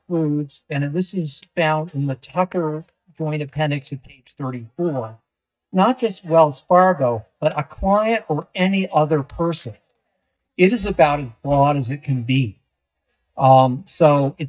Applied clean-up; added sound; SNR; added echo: neural mask model DeepFilterNet 3.